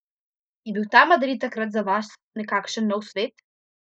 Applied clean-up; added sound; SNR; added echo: neural mask model Resemble Enhance denoiser.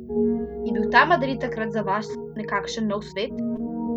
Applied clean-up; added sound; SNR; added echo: none; Piano; 3 dB; none.